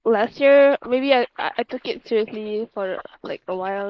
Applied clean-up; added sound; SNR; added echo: neural mask model Resemble Enhance denoiser.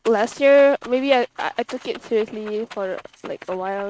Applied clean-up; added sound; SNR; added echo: neural mask model RNNoise.